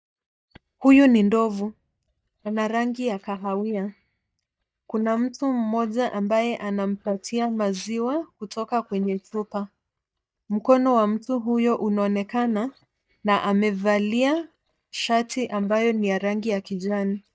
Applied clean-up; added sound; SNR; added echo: neural mask model DeepFilterNet 3.